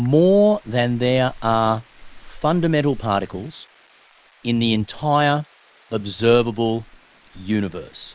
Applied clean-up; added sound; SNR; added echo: neural mask model Resemble Enhance denoiser.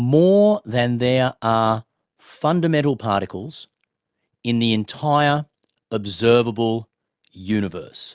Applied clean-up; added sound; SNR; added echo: none; none; none; none.